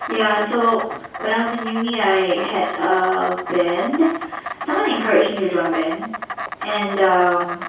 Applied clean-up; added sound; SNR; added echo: none; Insect; 9 dB; reverberation time 0.6 s.